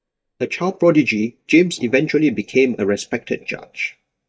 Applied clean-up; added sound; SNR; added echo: neural mask model DeepFilterNet 3.